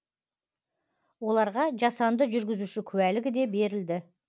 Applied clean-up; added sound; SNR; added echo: none; none; none; none.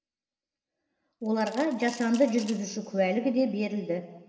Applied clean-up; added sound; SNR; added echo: none; Coin (dropping) / Glass; 18 dB; reverberation time 1.8 s.